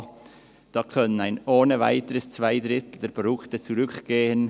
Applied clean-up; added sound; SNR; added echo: none; none; none; none.